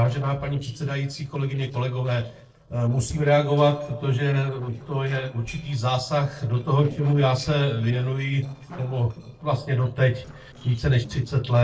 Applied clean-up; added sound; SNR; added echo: neural separator model SepFormer DNS4.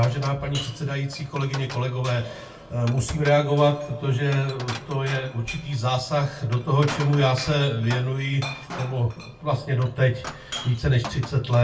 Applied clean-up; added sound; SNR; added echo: none; Glass; 15 dB; reverberation time 0.2 s.